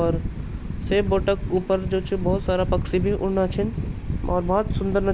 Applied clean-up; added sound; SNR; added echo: none; none; none; none.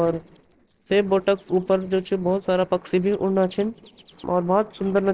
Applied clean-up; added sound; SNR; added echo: neural separator model SepFormer DNS4.